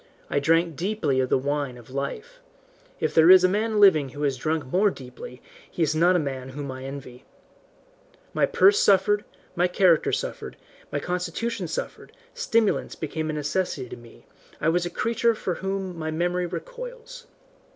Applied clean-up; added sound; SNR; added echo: none; none; none; none.